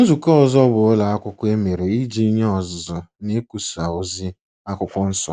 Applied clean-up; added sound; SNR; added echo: none; none; none; none.